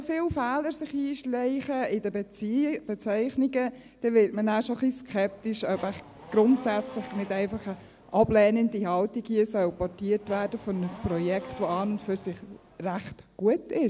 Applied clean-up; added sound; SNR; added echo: none; Race car, auto racing / Accelerating, revving, vroom; 17 dB; none.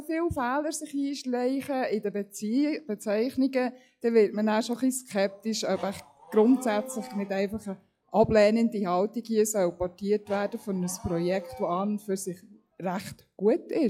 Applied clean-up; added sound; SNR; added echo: classical method log-MMSE.